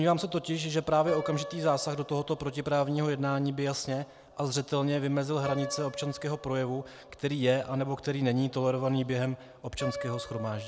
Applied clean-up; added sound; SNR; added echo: none; Piano; 14 dB; none.